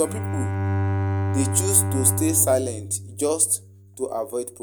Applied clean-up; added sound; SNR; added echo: none; Bowed string instrument; 2 dB; none.